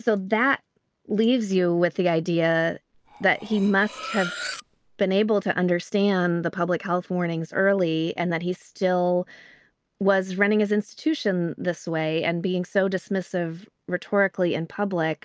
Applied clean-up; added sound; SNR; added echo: none; Cutlery, silverware; 12 dB; none.